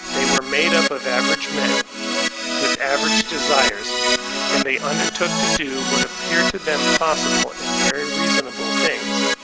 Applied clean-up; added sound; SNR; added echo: none; Keyboard (musical); -4 dB; none.